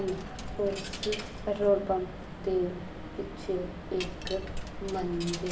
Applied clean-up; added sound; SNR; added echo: none; Coin (dropping); 8 dB; reverberation time 0.5 s.